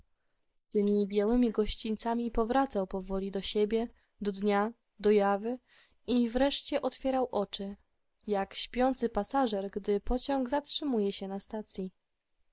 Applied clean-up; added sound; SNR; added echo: neural mask model Resemble Enhance denoiser.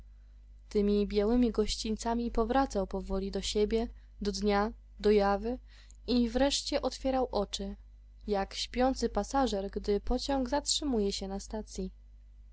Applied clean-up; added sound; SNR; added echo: none; none; none; none.